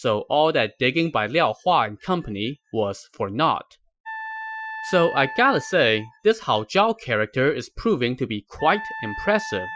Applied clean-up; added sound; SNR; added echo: classical method Wiener filter.